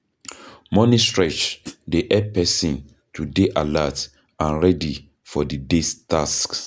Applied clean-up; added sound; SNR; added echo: none; Hi-hat; 13 dB; none.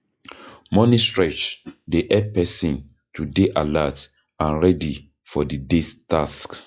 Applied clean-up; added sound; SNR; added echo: classical method log-MMSE.